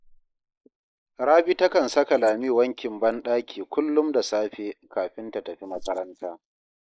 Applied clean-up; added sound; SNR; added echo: neural mask model Resemble Enhance denoiser.